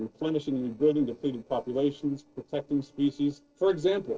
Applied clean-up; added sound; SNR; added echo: neural separator model SepFormer DNS4.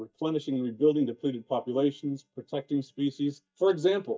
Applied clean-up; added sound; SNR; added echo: neural mask model DeepFilterNet 3.